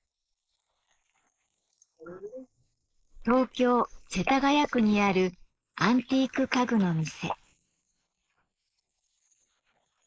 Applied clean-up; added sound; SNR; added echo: neural mask model Resemble Enhance denoiser.